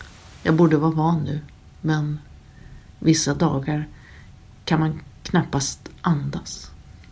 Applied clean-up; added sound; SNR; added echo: none; none; none; none.